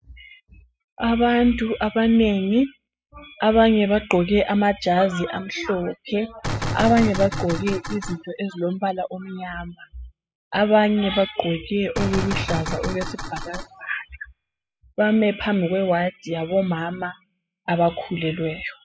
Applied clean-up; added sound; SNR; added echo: classical method spectral subtraction.